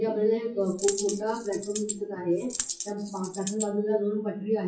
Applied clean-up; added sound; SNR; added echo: classical method WPE with log-MMSE.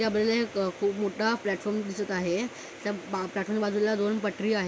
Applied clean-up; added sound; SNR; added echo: none; none; none; none.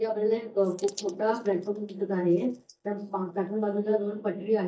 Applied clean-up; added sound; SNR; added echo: neural mask model DeepFilterNet 3.